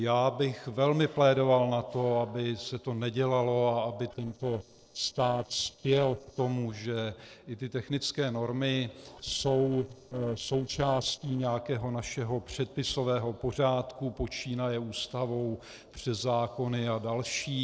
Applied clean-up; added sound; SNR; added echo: neural separator model SepFormer DNS4.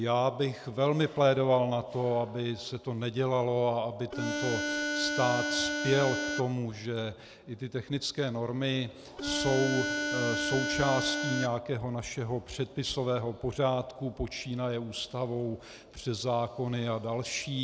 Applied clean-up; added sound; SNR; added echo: none; Harmonica; 1 dB; none.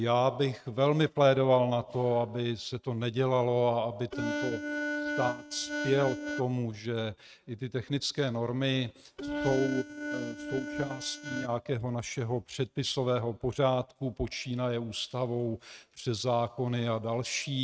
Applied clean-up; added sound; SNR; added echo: neural mask model RNNoise.